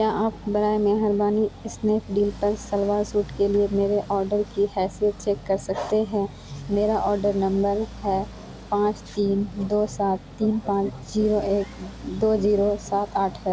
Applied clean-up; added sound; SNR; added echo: none; Accelerating, revving, vroom; 17 dB; none.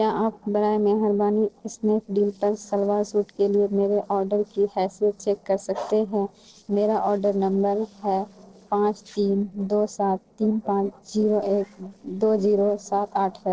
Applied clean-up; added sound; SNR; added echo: neural separator model SepFormer DNS4.